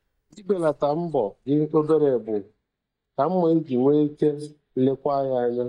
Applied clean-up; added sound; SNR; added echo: neural mask model DeepFilterNet 3.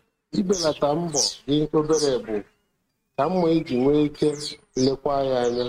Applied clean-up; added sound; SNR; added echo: neural mask model RNNoise.